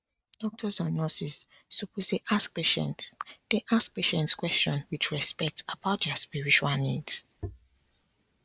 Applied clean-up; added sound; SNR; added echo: neural mask model DeepFilterNet 3.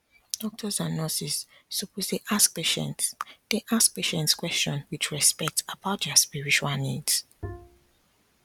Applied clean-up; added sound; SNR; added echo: none; Bowed string instrument; 13 dB; none.